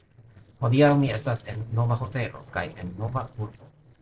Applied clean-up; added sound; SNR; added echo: neural separator model SepFormer DNS4.